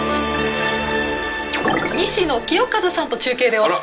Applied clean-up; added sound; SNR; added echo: none; Gong; 18 dB; reverberation time 0.2 s.